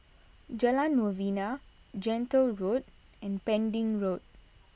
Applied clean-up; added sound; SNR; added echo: none; none; none; none.